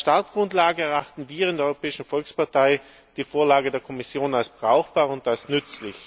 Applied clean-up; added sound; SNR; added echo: none; none; none; none.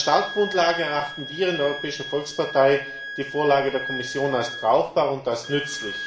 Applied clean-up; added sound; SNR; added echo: none; Wind instrument, woodwind instrument; 10 dB; reverberation time 0.9 s.